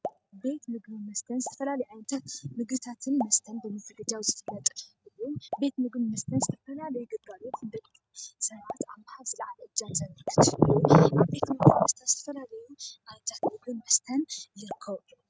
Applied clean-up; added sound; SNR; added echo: neural mask model RNNoise.